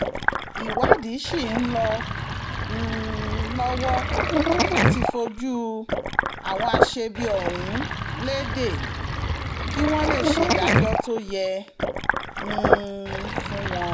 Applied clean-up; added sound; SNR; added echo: none; Sink (filling or washing); -4 dB; none.